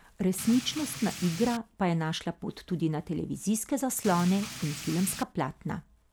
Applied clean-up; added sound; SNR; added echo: none; Rain; 10 dB; none.